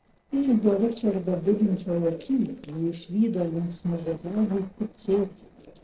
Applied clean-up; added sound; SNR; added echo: neural separator model SepFormer DNS4.